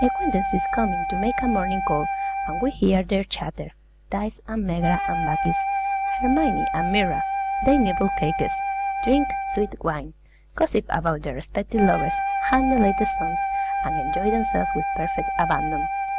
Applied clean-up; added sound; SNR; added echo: none; Wind instrument, woodwind instrument; 1 dB; none.